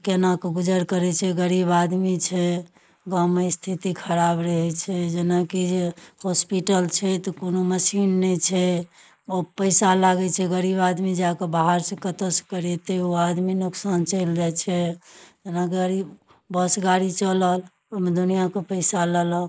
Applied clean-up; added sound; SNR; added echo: neural mask model Resemble Enhance denoiser.